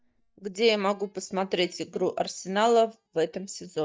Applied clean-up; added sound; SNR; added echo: neural mask model DeepFilterNet 3.